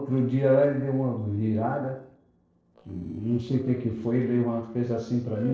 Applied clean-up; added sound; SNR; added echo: neural separator model SepFormer DNS4.